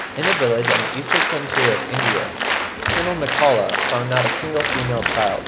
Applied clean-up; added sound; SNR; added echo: none; Applause; -1 dB; none.